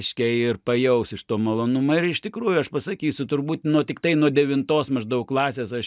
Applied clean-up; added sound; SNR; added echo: none; none; none; none.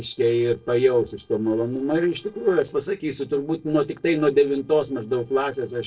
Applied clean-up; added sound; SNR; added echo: neural separator model SepFormer DNS4.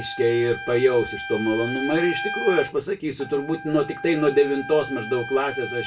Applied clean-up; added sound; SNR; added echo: none; Trumpet; 10 dB; reverberation time 0.2 s.